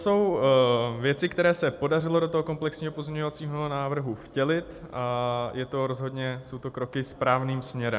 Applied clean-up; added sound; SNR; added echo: none; none; none; none.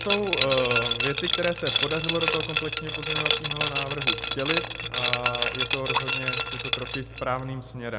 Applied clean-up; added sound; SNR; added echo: none; Liquid; -3 dB; none.